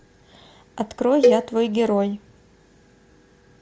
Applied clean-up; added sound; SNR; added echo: none; Cowbell; -1 dB; none.